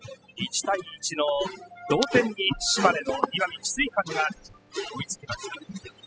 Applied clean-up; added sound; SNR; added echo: classical method spectral subtraction.